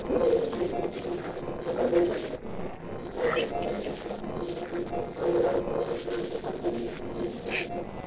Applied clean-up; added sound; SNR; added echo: neural separator model SepFormer DNS4.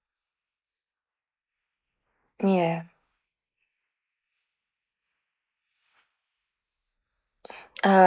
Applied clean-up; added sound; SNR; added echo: neural mask model Resemble Enhance denoiser.